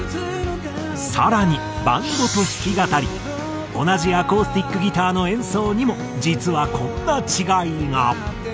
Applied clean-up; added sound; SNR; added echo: none; none; none; none.